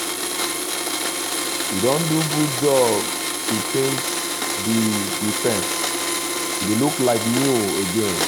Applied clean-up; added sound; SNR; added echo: none; Domestic sounds, home sounds; 1 dB; none.